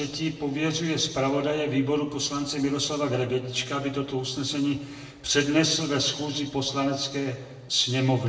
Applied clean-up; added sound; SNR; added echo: none; none; none; reverberation time 0.9 s.